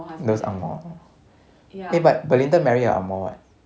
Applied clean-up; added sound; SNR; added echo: none; none; none; none.